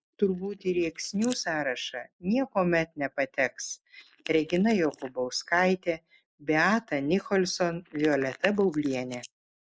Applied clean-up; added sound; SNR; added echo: neural mask model Resemble Enhance denoiser.